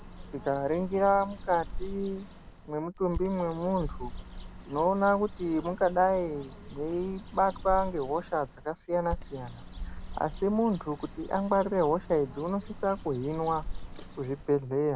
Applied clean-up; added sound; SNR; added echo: none; Bird; 11 dB; none.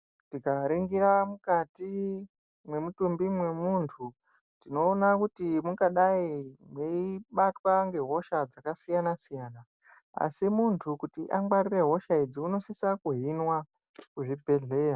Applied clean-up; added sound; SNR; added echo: none; none; none; none.